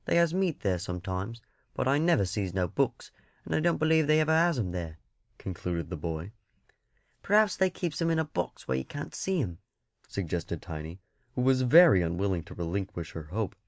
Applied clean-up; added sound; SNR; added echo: none; none; none; none.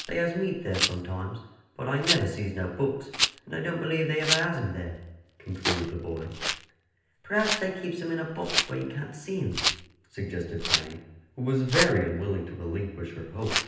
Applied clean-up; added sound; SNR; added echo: none; Rattle; 3 dB; reverberation time 0.9 s.